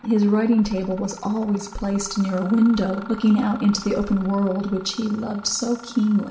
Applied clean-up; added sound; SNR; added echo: none; Mechanisms; 19 dB; reverberation time 0.7 s.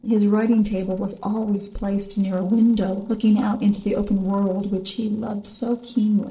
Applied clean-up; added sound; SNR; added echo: neural separator model SepFormer DNS4.